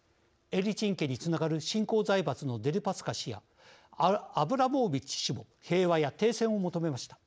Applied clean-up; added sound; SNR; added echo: none; none; none; none.